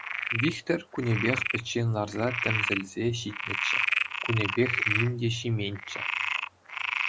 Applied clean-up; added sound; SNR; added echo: none; Frog; 1 dB; none.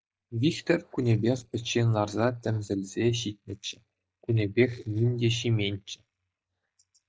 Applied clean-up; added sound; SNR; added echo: neural mask model DeepFilterNet 3.